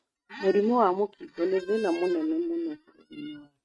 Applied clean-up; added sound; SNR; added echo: neural mask model RNNoise.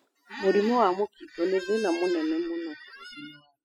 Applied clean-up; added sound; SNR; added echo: classical method spectral subtraction.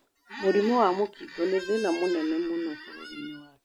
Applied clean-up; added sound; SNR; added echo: none; Squeak; 14 dB; none.